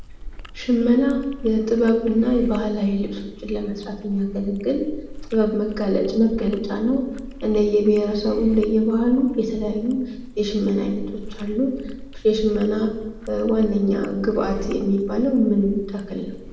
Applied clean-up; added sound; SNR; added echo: none; Chewing, mastication; 14 dB; reverberation time 0.8 s.